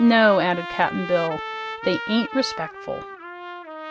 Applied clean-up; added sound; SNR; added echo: none; Trumpet; 10 dB; none.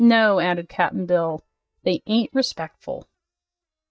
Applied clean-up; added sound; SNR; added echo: neural mask model DeepFilterNet 3.